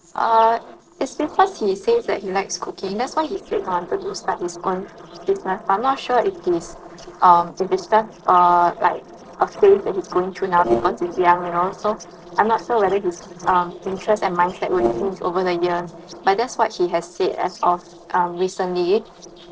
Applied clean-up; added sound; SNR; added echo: neural separator model SepFormer DNS4.